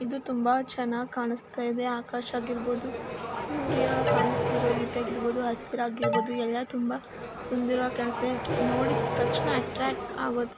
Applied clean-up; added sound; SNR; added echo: none; Accelerating, revving, vroom + Alarm; 1 dB; none.